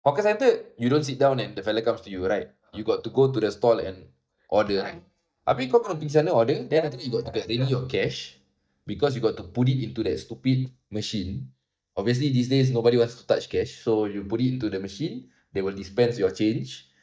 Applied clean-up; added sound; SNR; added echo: neural mask model DeepFilterNet 3.